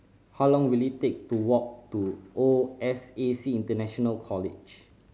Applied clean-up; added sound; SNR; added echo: none; none; none; none.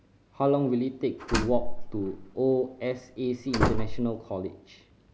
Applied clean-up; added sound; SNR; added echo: none; Slam; 0 dB; none.